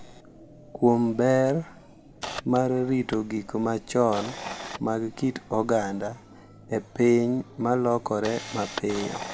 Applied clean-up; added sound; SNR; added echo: none; Camera; 16 dB; none.